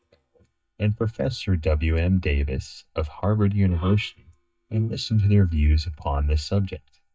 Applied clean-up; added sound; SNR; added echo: neural mask model DeepFilterNet 3.